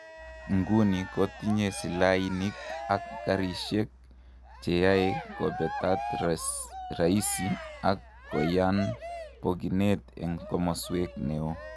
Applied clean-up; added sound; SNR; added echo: none; Cheering; 11 dB; none.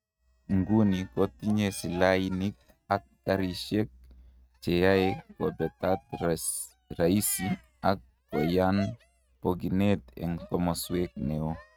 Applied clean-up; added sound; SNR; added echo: neural mask model RNNoise.